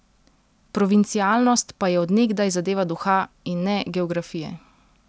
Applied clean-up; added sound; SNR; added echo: none; none; none; none.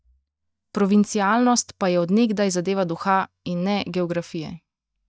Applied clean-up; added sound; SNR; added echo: neural mask model DeepFilterNet 3.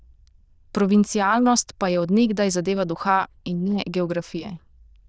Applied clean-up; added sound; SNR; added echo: neural diffusion model UNIVERSE++.